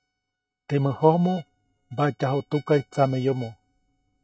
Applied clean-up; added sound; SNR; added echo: neural mask model RNNoise.